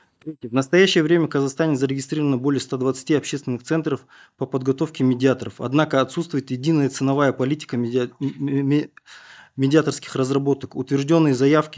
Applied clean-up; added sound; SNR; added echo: neural mask model DeepFilterNet 3.